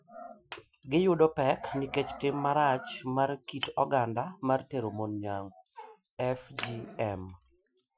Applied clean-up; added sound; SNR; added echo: classical method Wiener filter.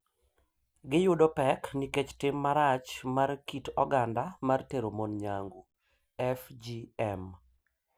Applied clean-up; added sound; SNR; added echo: none; none; none; none.